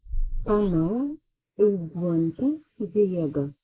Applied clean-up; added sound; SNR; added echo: neural mask model Resemble Enhance denoiser.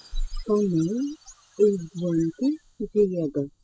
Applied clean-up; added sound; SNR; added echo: classical method spectral subtraction.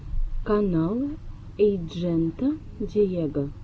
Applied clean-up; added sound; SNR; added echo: none; none; none; none.